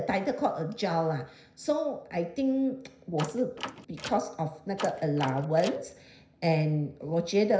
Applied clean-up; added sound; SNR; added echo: none; Door; 13 dB; reverberation time 0.5 s.